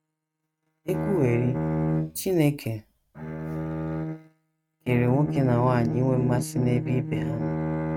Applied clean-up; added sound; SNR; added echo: neural mask model RNNoise.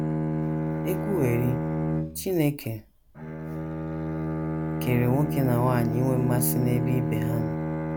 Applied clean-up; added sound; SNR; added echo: none; Bowed string instrument; 0 dB; none.